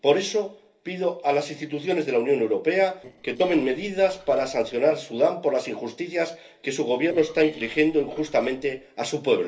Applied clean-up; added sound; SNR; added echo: neural separator model SepFormer DNS4.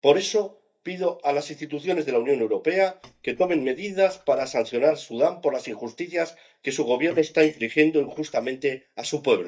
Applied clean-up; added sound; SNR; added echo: neural mask model DeepFilterNet 3.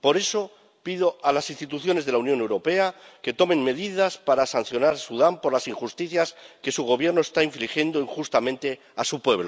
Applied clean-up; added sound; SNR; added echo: none; none; none; none.